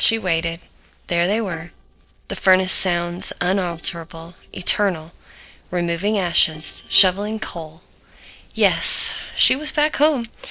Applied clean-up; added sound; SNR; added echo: neural separator model SepFormer DNS4.